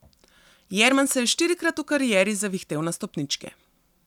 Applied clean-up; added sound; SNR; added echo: none; none; none; none.